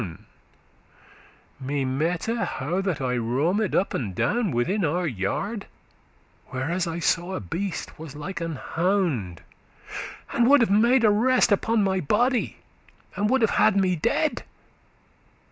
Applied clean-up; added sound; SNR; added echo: none; none; none; none.